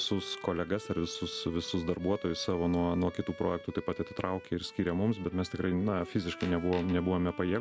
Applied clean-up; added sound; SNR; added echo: none; Bowed string instrument; 17 dB; none.